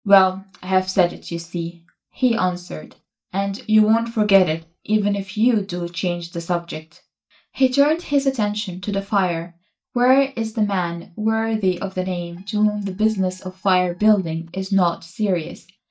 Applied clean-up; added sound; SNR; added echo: neural mask model DeepFilterNet 3.